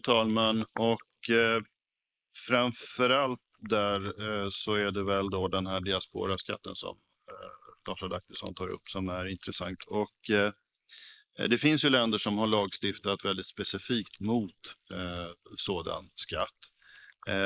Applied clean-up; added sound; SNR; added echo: neural mask model Resemble Enhance denoiser.